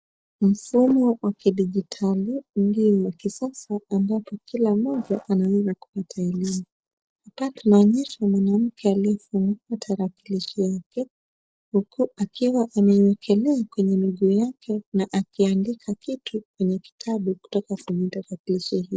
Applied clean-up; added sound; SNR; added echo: neural separator model SepFormer DNS4.